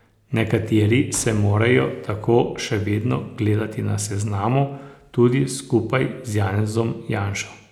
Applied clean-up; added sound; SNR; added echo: none; none; none; none.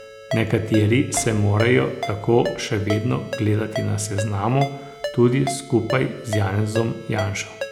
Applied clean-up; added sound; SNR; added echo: none; Ringtone; 11 dB; none.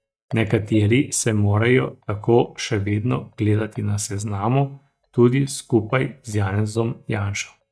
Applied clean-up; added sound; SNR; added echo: neural mask model DeepFilterNet 3.